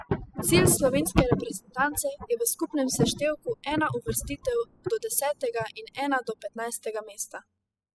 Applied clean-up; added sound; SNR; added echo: classical method spectral subtraction.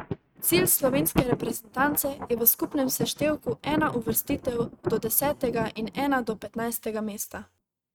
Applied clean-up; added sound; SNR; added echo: neural mask model RNNoise.